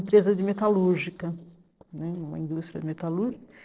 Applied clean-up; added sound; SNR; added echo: neural separator model SepFormer DNS4.